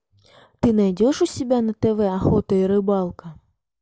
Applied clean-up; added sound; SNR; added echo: none; none; none; none.